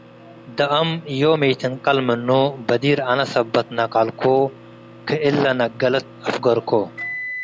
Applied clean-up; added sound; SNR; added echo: none; Microwave oven; 18 dB; none.